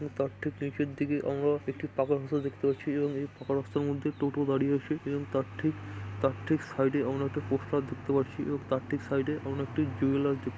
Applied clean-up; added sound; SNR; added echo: none; none; none; none.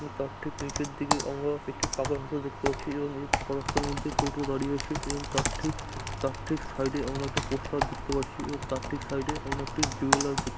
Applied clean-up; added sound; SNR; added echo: none; Computer keyboard; 1 dB; none.